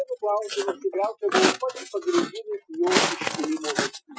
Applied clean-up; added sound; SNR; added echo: classical method Wiener filter.